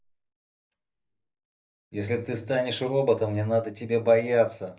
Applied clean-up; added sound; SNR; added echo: neural mask model DeepFilterNet 3.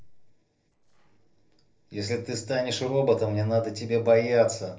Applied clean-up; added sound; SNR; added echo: neural separator model SepFormer DNS4.